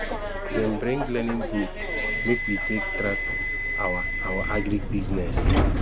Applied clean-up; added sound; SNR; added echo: none; Subway, metro, underground; -3 dB; none.